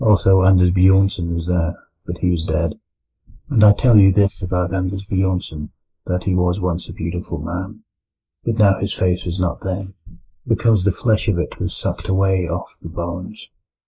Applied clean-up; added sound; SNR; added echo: neural mask model Resemble Enhance denoiser.